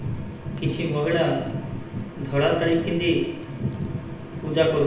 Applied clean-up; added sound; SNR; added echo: none; Crackle; 18 dB; reverberation time 0.9 s.